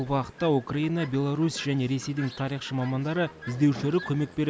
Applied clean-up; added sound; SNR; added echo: none; Chirp, tweet; 18 dB; none.